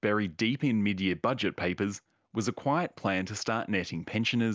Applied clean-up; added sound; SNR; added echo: none; none; none; none.